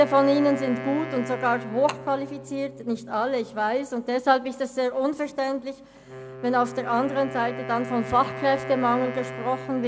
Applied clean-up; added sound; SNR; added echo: none; Wind instrument, woodwind instrument; 12 dB; none.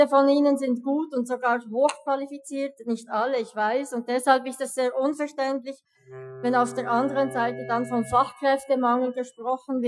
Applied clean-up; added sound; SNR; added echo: classical method Wiener filter.